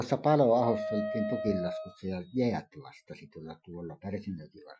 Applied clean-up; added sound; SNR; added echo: classical method Wiener filter.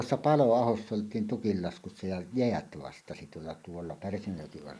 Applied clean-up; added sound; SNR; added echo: neural mask model Resemble Enhance denoiser.